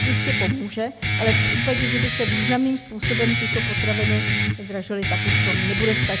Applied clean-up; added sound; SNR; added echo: none; Guitar; -4 dB; none.